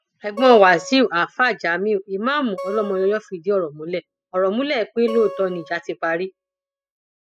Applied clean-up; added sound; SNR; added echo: classical method spectral subtraction.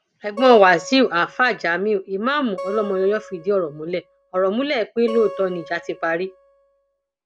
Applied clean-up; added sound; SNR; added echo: none; Acoustic guitar; 16 dB; none.